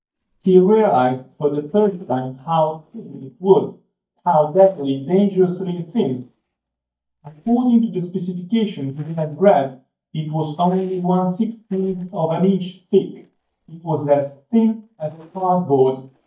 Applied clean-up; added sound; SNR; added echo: neural mask model DeepFilterNet 3.